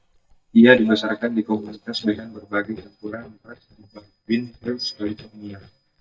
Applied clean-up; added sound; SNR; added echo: neural mask model DeepFilterNet 3.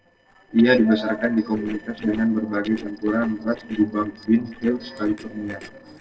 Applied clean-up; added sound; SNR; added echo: neural separator model SepFormer DNS4.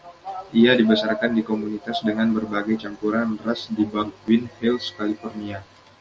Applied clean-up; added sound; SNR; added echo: none; none; none; none.